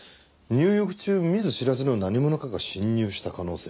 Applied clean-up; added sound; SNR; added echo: none; none; none; none.